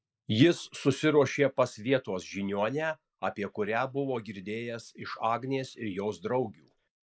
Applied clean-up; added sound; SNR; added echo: neural mask model Resemble Enhance denoiser.